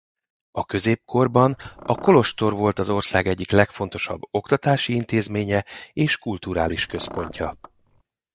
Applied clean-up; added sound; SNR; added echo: neural mask model DeepFilterNet 3.